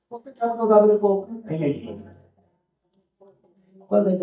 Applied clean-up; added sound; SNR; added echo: neural mask model DeepFilterNet 3.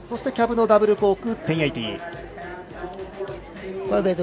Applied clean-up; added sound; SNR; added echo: none; none; none; none.